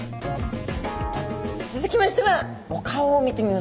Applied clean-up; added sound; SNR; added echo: none; none; none; none.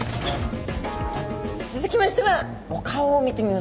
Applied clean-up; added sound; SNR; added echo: none; Sliding door / Train; 12 dB; none.